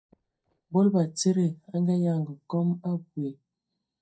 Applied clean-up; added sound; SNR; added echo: neural mask model DeepFilterNet 3.